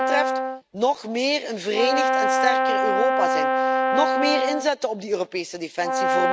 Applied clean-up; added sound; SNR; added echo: none; Brass instrument; -2 dB; none.